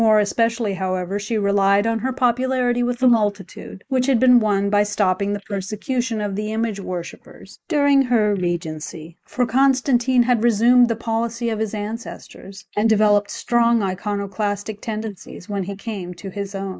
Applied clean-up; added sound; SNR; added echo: neural mask model Resemble Enhance denoiser.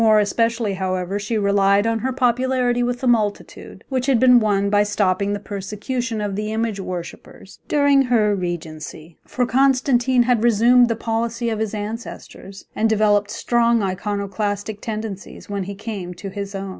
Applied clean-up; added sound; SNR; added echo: none; none; none; none.